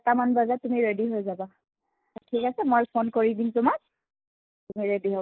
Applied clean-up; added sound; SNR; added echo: neural mask model Resemble Enhance denoiser.